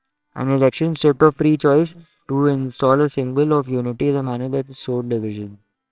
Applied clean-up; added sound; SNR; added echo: neural separator model SepFormer WHAMR!.